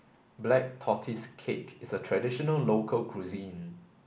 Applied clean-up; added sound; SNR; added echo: none; none; none; none.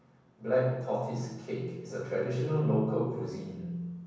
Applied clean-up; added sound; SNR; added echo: none; none; none; reverberation time 1.1 s.